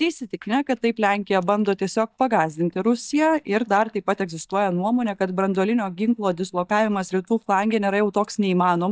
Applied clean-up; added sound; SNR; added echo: neural mask model DeepFilterNet 3.